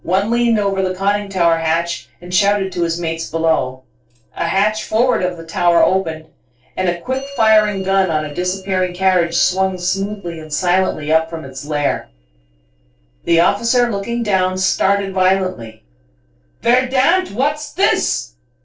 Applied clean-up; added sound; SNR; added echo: neural separator model SepFormer DNS4.